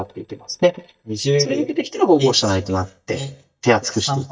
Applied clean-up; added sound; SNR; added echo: neural mask model DeepFilterNet 3.